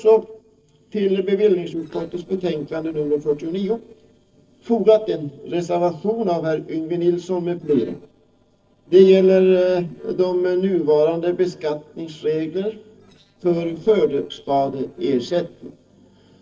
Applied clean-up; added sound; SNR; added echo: neural separator model SepFormer DNS4.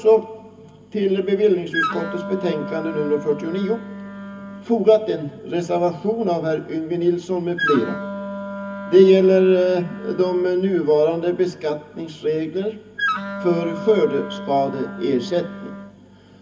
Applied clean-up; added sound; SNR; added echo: none; Wind instrument, woodwind instrument; 9 dB; reverberation time 0.3 s.